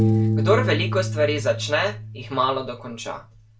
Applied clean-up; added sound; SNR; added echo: none; Piano; 0 dB; reverberation time 0.2 s.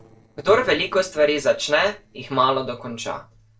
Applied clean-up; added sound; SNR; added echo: neural separator model SepFormer DNS4.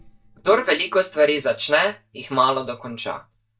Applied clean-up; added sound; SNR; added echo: neural mask model DeepFilterNet 3.